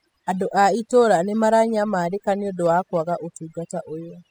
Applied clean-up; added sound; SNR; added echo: classical method spectral subtraction.